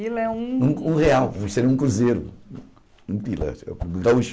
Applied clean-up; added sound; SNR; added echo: none; Whoosh, swoosh, swish; 12 dB; none.